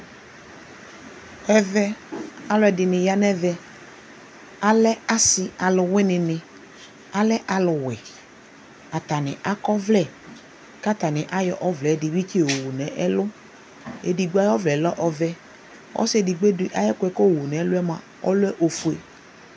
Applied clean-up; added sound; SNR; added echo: none; none; none; none.